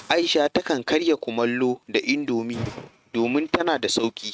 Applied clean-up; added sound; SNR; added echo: neural mask model RNNoise.